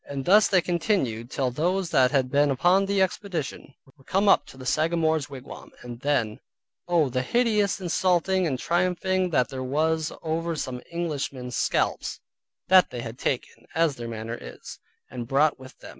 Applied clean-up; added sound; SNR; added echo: none; none; none; none.